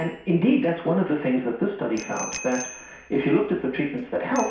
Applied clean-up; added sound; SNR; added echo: none; Bicycle bell; 17 dB; reverberation time 0.6 s.